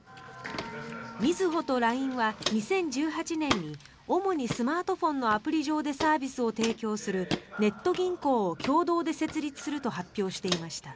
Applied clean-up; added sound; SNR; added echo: none; Walk, footsteps; 12 dB; none.